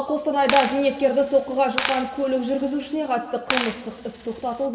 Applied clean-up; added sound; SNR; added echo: none; Coin (dropping); 9 dB; reverberation time 2.1 s.